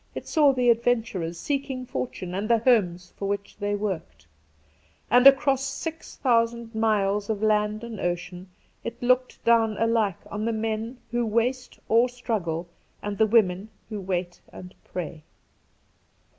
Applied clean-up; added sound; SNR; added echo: none; none; none; none.